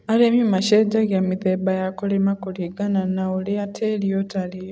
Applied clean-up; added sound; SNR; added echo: none; none; none; none.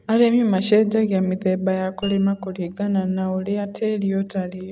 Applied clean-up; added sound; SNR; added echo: none; Mallet percussion; 20 dB; none.